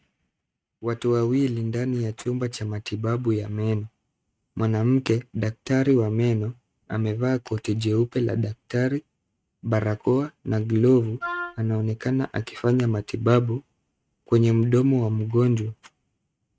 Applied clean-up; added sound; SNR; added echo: neural mask model RNNoise.